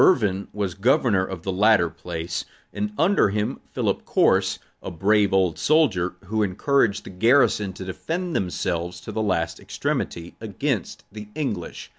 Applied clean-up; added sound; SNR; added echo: none; none; none; none.